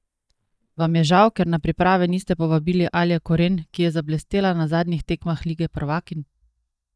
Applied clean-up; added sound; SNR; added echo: neural mask model DeepFilterNet 3.